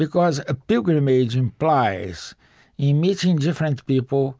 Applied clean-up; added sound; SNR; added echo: none; none; none; none.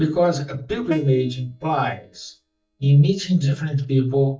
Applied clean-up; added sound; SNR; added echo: neural mask model DeepFilterNet 3.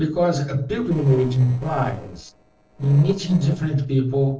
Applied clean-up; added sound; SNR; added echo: neural separator model SepFormer DNS4.